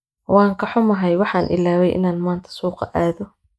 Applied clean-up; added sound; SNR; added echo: neural mask model Resemble Enhance denoiser.